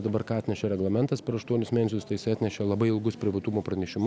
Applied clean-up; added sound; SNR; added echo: none; none; none; none.